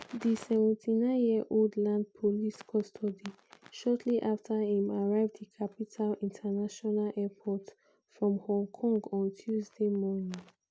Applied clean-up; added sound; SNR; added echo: none; none; none; none.